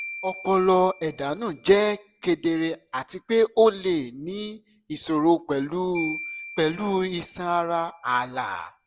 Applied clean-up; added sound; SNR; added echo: none; Marimba, xylophone; 18 dB; none.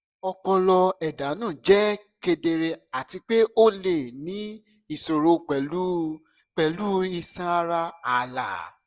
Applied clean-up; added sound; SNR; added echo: neural mask model DeepFilterNet 3.